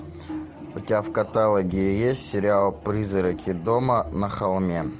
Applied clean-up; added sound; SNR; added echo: none; none; none; none.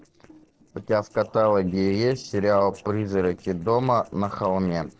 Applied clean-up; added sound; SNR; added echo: neural separator model SepFormer DNS4.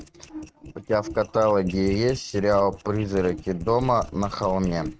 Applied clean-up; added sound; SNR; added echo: neural mask model RNNoise.